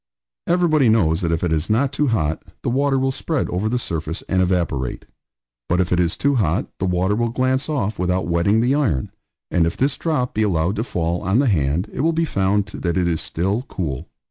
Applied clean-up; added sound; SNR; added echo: none; none; none; none.